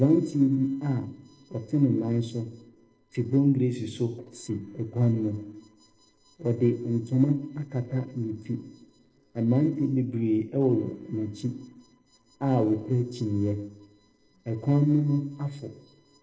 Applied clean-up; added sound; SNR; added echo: neural separator model SepFormer DNS4.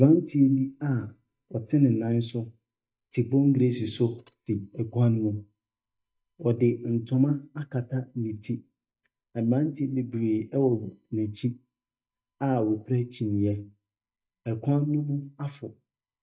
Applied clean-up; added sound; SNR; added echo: neural mask model DeepFilterNet 3.